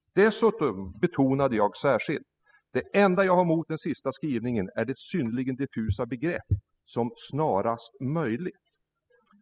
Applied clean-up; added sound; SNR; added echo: classical method spectral subtraction.